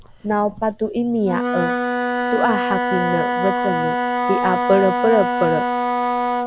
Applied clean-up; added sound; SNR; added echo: none; Wind instrument, woodwind instrument; 0 dB; none.